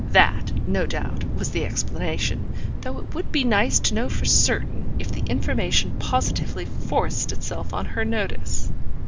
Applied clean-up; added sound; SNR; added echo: none; Thunder; -4 dB; none.